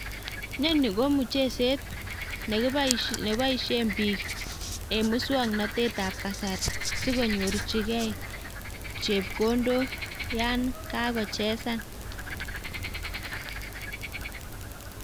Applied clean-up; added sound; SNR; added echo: none; Frog; 5 dB; none.